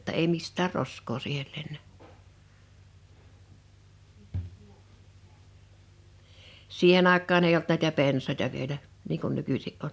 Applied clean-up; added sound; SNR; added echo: none; none; none; none.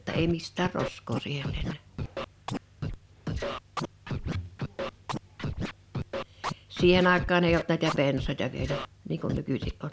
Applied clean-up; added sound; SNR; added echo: none; Scratching (performance technique); 5 dB; none.